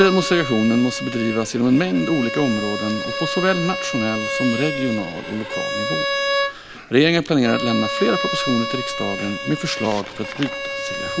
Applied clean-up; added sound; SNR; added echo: none; Bowed string instrument; 5 dB; none.